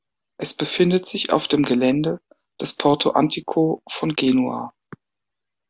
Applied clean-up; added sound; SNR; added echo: none; none; none; none.